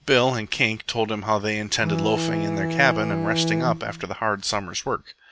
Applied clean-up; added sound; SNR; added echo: none; Bowed string instrument; 1 dB; none.